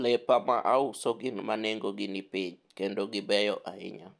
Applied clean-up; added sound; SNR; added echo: none; none; none; none.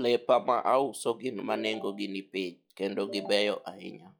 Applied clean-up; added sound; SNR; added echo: classical method log-MMSE.